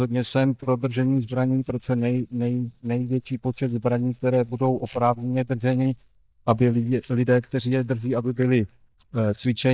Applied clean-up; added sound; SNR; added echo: neural mask model DeepFilterNet 3.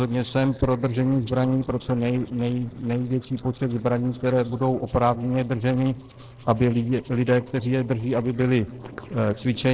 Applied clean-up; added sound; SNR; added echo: neural separator model SepFormer DNS4.